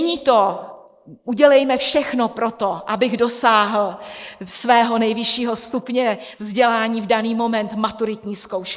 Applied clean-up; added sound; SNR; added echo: neural mask model Resemble Enhance denoiser.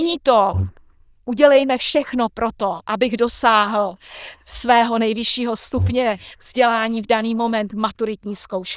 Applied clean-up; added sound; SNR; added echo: neural diffusion model UNIVERSE++.